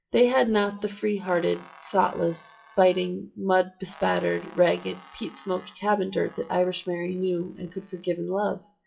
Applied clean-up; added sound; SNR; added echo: classical method WPE with log-MMSE.